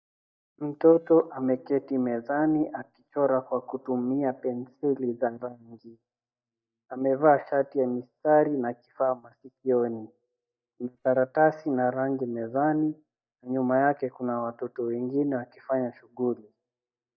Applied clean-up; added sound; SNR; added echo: neural mask model DeepFilterNet 3.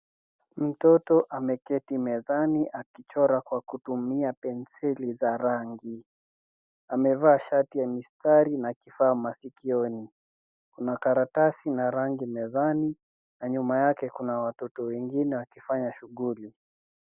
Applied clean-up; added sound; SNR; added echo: none; none; none; none.